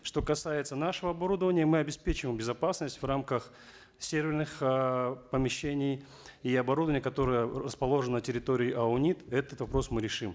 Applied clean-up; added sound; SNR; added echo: none; none; none; none.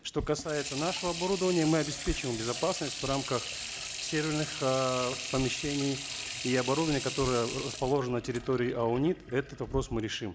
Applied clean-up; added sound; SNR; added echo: none; Sink (filling or washing) / Water tap, faucet; 8 dB; none.